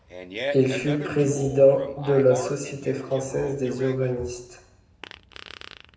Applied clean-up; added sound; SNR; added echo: none; Fart; 12 dB; reverberation time 0.8 s.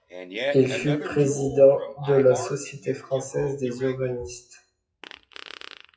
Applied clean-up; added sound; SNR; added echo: classical method WPE with log-MMSE.